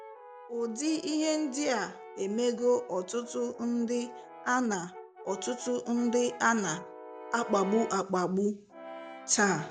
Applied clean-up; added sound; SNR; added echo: none; Brass instrument; 15 dB; none.